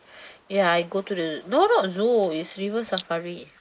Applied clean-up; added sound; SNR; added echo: neural mask model Resemble Enhance denoiser.